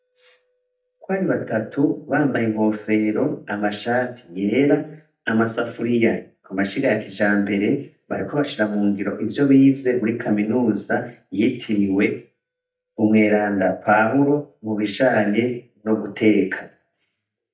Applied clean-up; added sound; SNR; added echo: neural mask model DeepFilterNet 3.